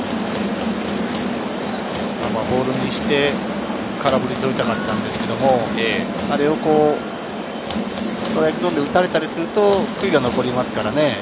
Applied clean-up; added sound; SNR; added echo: none; none; none; none.